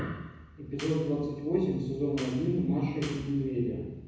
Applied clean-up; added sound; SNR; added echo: none; Clapping; 17 dB; reverberation time 1.1 s.